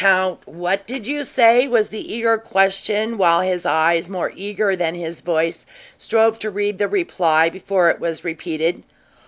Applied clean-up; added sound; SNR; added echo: none; none; none; none.